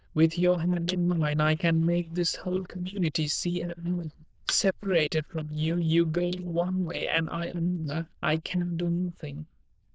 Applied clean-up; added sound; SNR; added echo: neural diffusion model UNIVERSE++.